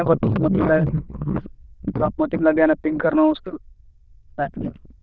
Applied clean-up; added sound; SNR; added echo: neural diffusion model UNIVERSE++.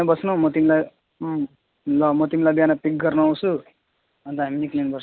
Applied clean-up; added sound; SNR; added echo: none; none; none; none.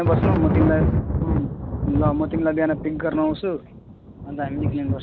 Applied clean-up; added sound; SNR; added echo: none; Thunder; -1 dB; none.